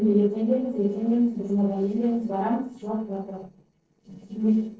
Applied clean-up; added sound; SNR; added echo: neural separator model SepFormer DNS4.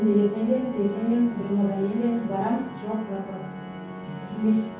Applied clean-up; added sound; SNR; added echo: none; Organ; 14 dB; reverberation time 0.6 s.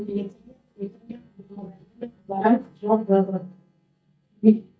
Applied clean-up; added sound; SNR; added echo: neural mask model DeepFilterNet 3.